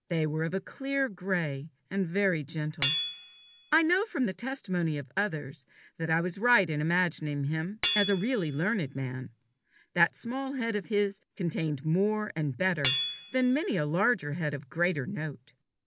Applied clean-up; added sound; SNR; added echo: none; Hammer / Chink, clink; 11 dB; none.